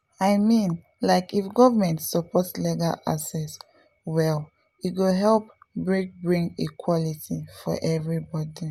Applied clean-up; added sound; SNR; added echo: none; none; none; none.